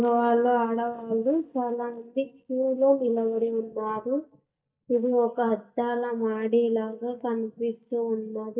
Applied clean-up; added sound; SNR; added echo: neural mask model DeepFilterNet 3.